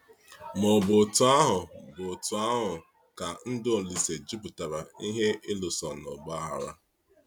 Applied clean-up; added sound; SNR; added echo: none; Snare drum; 19 dB; none.